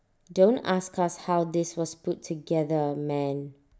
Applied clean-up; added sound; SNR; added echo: none; none; none; none.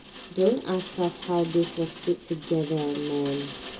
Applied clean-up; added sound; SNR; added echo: none; Rain; 12 dB; reverberation time 0.2 s.